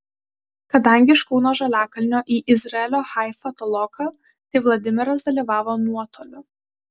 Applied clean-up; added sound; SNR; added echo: none; none; none; none.